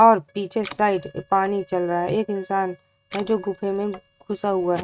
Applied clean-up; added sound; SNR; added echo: neural mask model RNNoise.